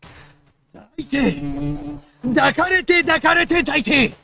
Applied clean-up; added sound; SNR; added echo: neural mask model RNNoise.